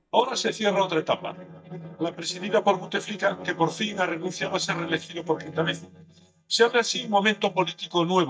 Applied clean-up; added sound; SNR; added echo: neural mask model DeepFilterNet 3.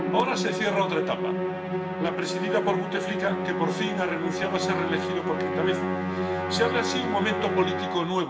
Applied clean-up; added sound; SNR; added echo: none; Musical instrument; -1 dB; reverberation time 0.8 s.